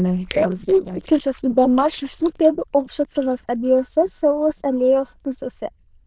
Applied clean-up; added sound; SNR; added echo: neural diffusion model UNIVERSE++.